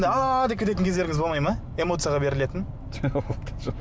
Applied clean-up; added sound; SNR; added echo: none; none; none; none.